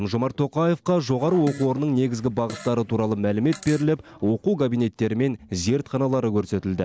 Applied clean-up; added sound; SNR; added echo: none; Fart; 19 dB; none.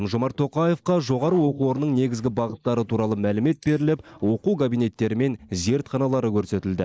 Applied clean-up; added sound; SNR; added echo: neural mask model Resemble Enhance denoiser.